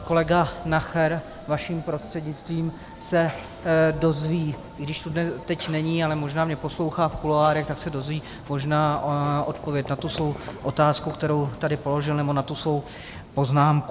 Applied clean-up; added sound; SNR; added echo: none; Run / Train; 16 dB; none.